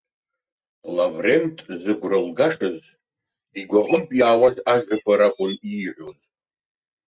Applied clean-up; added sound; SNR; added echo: neural mask model RNNoise.